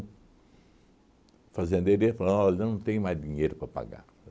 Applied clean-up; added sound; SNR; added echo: none; none; none; none.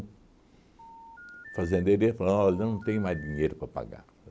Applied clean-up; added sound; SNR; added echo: none; Telephone; 18 dB; none.